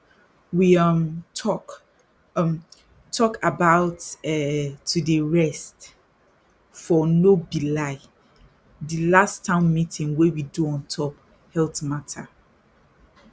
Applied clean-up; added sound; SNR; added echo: none; none; none; none.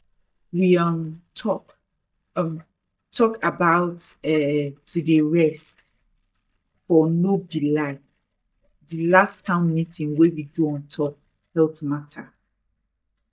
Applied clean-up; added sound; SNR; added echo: neural mask model DeepFilterNet 3.